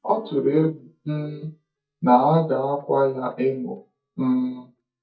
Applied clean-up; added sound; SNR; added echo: neural mask model DeepFilterNet 3.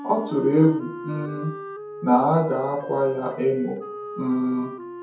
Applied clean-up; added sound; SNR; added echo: none; Wind instrument, woodwind instrument; 14 dB; reverberation time 0.6 s.